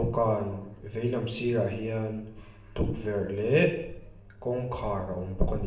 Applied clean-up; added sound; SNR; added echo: none; none; none; reverberation time 0.7 s.